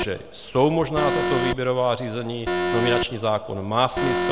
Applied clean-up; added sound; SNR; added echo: none; Alarm; 3 dB; none.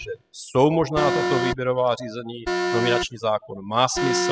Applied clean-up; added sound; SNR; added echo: classical method spectral subtraction.